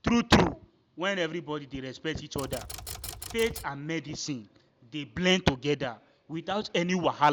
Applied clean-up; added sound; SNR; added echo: none; Typewriter; 12 dB; none.